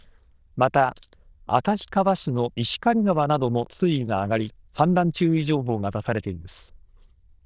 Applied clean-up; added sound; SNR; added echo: neural diffusion model UNIVERSE++.